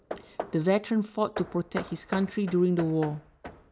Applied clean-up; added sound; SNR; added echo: none; Hammer / Wood; 13 dB; none.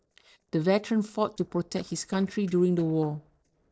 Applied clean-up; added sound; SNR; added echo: neural separator model SepFormer DNS4.